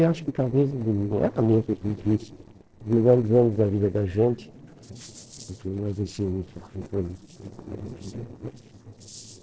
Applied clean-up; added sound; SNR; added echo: neural separator model SepFormer DNS4.